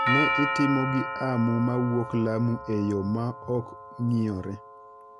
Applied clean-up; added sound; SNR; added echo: none; Doorbell; 5 dB; none.